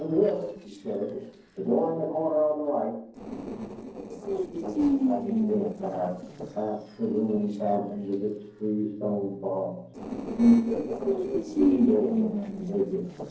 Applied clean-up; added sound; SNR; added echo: neural separator model SepFormer DNS4.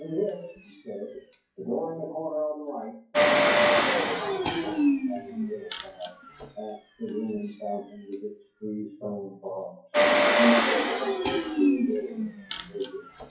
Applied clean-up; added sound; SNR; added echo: classical method WPE with log-MMSE.